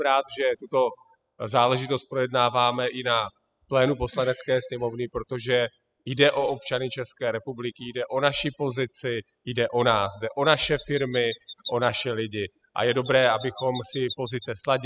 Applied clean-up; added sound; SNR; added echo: classical method spectral subtraction.